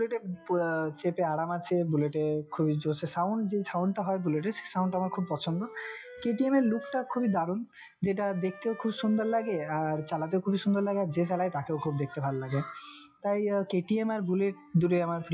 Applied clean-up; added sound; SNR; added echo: classical method WPE with log-MMSE.